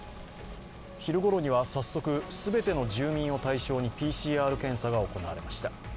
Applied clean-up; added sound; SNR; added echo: none; Engine; 15 dB; none.